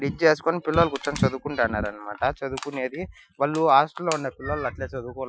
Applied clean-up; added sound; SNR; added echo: classical method Wiener filter.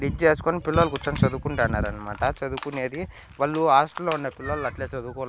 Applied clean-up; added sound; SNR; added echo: none; Crushing; 18 dB; none.